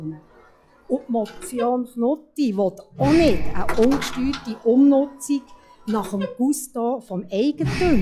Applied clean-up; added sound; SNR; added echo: classical method log-MMSE.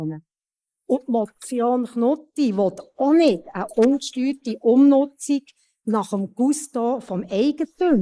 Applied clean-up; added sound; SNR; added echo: neural mask model Resemble Enhance denoiser.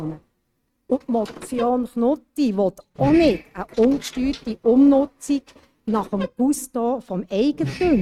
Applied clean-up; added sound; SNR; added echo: neural mask model RNNoise.